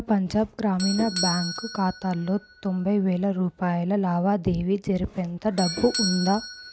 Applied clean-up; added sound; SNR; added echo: none; Doorbell; 11 dB; none.